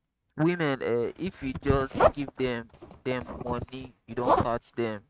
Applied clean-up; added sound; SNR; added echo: neural mask model RNNoise.